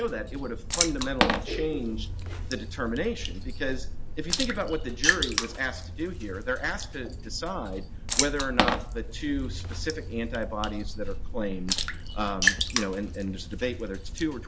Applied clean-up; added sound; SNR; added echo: none; Water / Splash, splatter; -2 dB; none.